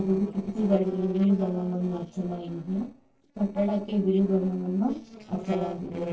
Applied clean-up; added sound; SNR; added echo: neural separator model SepFormer DNS4.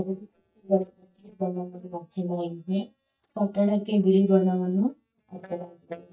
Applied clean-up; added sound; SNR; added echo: neural mask model DeepFilterNet 3.